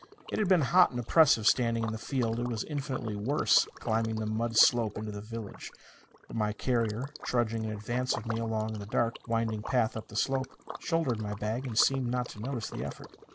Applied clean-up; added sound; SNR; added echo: none; Liquid; 16 dB; none.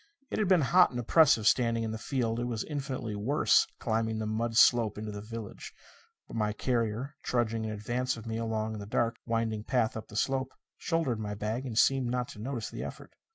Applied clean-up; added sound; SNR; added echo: none; none; none; none.